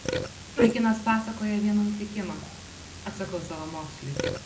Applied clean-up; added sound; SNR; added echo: none; Burping, eructation; 4 dB; reverberation time 0.5 s.